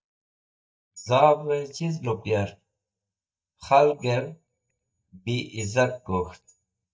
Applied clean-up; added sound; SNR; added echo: neural mask model DeepFilterNet 3.